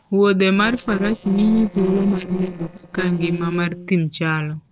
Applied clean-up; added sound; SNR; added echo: neural separator model SepFormer DNS4.